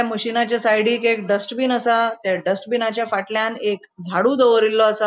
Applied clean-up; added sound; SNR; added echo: none; none; none; none.